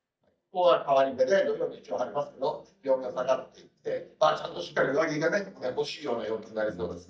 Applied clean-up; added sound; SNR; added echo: neural mask model DeepFilterNet 3.